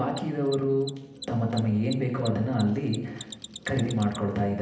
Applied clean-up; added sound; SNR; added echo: none; Mechanisms; 18 dB; reverberation time 0.8 s.